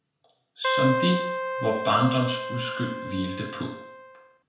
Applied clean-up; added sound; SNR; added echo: none; Keyboard (musical); 3 dB; reverberation time 0.5 s.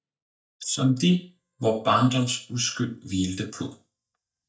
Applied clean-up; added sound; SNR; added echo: neural mask model DeepFilterNet 3.